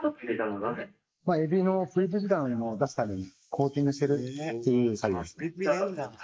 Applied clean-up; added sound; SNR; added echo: neural mask model Resemble Enhance denoiser.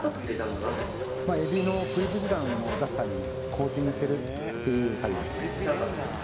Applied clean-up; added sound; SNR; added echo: none; Race car, auto racing / Accelerating, revving, vroom; 6 dB; none.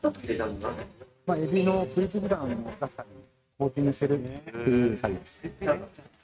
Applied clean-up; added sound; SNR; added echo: neural mask model RNNoise.